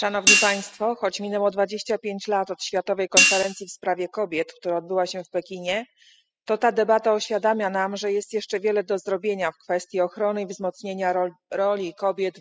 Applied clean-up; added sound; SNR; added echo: classical method spectral subtraction.